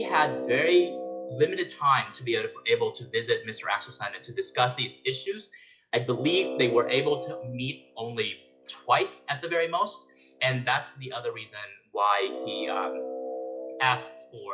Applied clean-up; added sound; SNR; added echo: classical method log-MMSE.